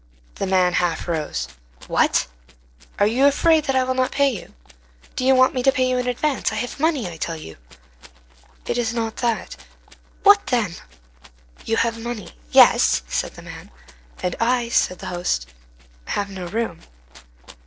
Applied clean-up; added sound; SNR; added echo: neural separator model SepFormer DNS4.